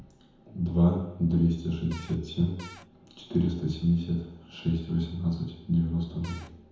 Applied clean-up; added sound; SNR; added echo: none; Cupboard open or close / Door; 19 dB; reverberation time 1.0 s.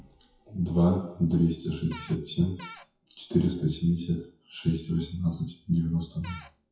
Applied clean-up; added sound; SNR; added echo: classical method WPE with log-MMSE.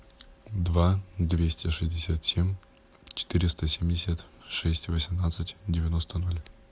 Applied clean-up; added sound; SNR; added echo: none; none; none; none.